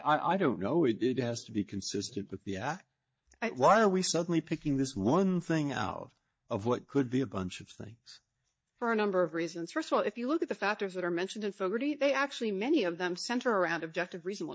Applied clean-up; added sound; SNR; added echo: neural mask model DeepFilterNet 3.